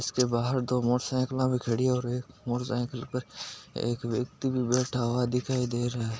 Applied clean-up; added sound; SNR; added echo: none; none; none; none.